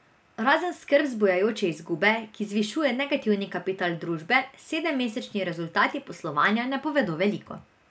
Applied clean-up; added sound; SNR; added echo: none; none; none; none.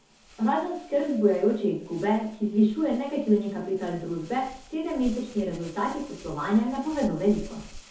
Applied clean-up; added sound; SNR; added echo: none; Crumpling, crinkling; 20 dB; reverberation time 0.5 s.